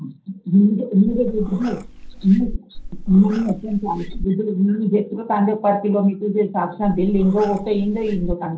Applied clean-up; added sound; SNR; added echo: none; Meow; 10 dB; reverberation time 0.3 s.